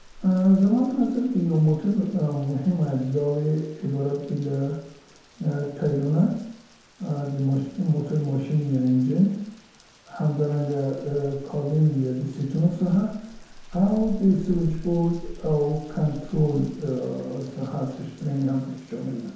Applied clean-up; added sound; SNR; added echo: none; Rain; 18 dB; reverberation time 0.9 s.